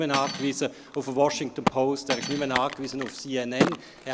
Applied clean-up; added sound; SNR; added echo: none; Crack + Cutlery, silverware; 4 dB; none.